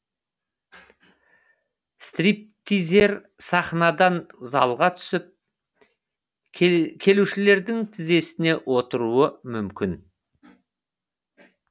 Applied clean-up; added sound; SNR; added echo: none; none; none; none.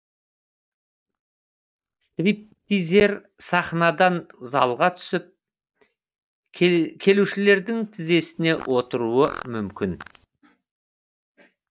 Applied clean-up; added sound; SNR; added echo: neural mask model DeepFilterNet 3.